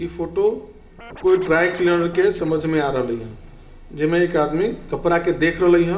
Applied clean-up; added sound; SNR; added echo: none; Scratching (performance technique); 18 dB; reverberation time 1.2 s.